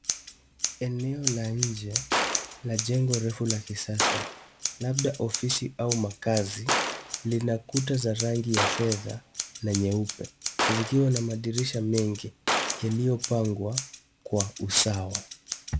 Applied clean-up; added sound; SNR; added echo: none; Scissors + Gunshot, gunfire; 4 dB; none.